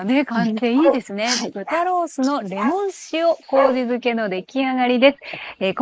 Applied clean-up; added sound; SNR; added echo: neural mask model Resemble Enhance denoiser.